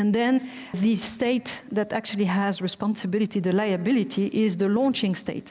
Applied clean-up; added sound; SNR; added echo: none; none; none; none.